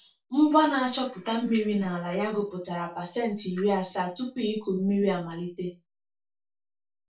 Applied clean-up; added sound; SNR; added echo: none; none; none; reverberation time 0.3 s.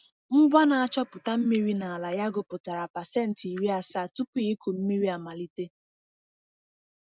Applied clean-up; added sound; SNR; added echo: none; none; none; none.